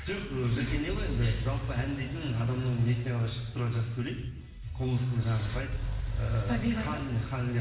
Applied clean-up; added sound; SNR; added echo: none; Engine / Car; 7 dB; reverberation time 1.1 s.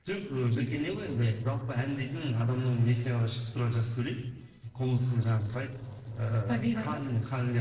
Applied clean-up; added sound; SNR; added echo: neural separator model SepFormer DNS4.